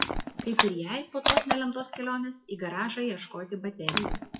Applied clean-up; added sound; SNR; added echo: classical method WPE with log-MMSE.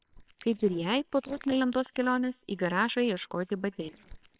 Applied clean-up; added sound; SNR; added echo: neural separator model SepFormer WHAMR!.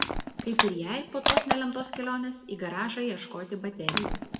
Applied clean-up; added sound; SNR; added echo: none; Crushing; -1 dB; reverberation time 1.1 s.